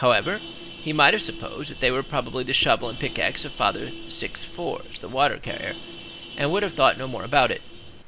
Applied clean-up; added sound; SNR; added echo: none; Vehicle horn, car horn, honking; 15 dB; none.